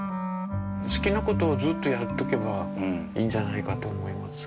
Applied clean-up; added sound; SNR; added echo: none; none; none; none.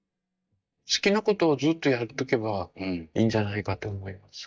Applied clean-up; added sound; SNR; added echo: neural mask model DeepFilterNet 3.